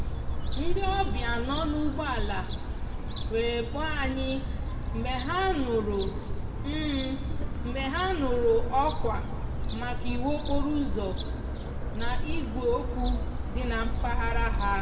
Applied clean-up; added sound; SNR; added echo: none; Gull, seagull / Fowl; -2 dB; reverberation time 1.4 s.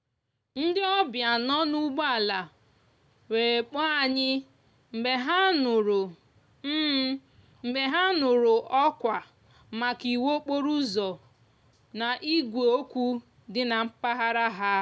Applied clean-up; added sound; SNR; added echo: none; none; none; none.